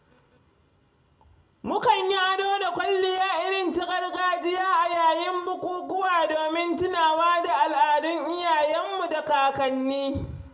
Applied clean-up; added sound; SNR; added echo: none; none; none; reverberation time 0.6 s.